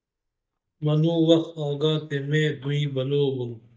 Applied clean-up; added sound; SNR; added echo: neural mask model DeepFilterNet 3.